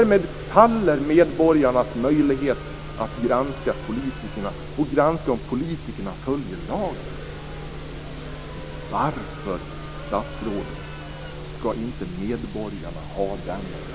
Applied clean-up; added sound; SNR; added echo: none; Crowd; 17 dB; none.